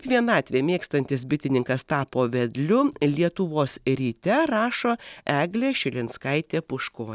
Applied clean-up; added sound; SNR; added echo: none; none; none; none.